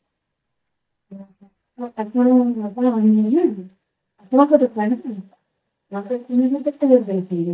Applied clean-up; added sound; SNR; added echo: neural mask model DeepFilterNet 3.